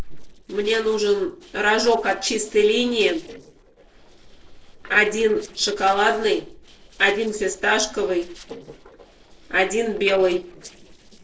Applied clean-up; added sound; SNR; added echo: neural separator model SepFormer DNS4.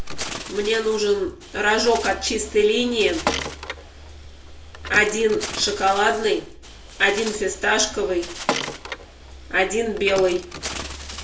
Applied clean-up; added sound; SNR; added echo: none; Bird; 10 dB; reverberation time 0.3 s.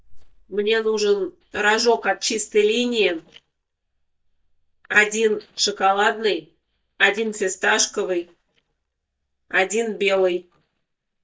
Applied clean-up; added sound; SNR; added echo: neural mask model DeepFilterNet 3.